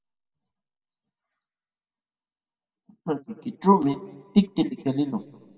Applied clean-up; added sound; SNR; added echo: none; none; none; reverberation time 1.2 s.